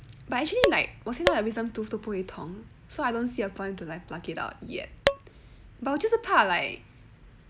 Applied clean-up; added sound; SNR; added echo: none; Tap / Glass; -3 dB; none.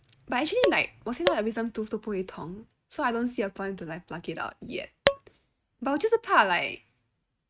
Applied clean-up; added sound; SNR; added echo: neural mask model RNNoise.